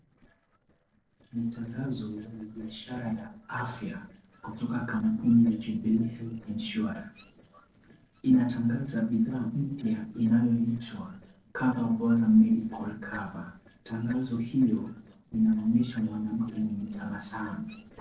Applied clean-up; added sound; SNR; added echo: neural separator model SepFormer DNS4.